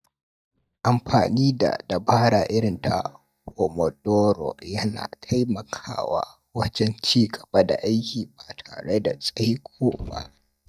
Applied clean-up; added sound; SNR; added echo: neural mask model DeepFilterNet 3.